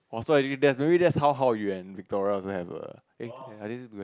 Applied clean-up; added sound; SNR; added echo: none; none; none; none.